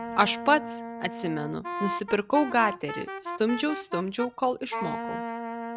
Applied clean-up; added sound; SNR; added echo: none; Wind instrument, woodwind instrument; 7 dB; none.